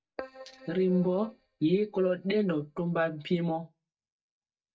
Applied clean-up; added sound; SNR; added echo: neural mask model DeepFilterNet 3.